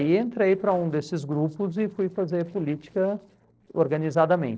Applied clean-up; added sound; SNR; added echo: neural separator model SepFormer DNS4.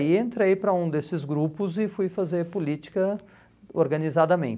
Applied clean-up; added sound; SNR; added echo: none; none; none; none.